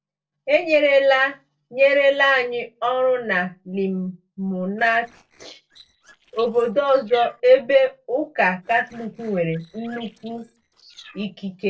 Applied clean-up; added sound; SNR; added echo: neural separator model SepFormer DNS4.